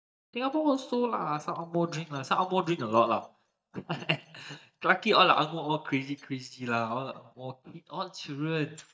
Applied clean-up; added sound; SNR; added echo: neural mask model DeepFilterNet 3.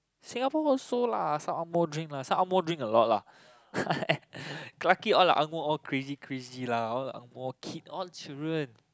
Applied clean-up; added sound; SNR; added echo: none; none; none; none.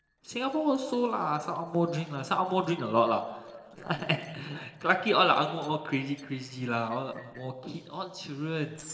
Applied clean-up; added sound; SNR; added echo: neural separator model SepFormer DNS4.